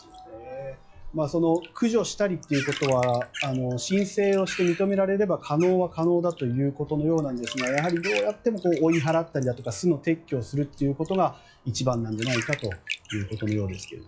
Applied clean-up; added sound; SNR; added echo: classical method log-MMSE.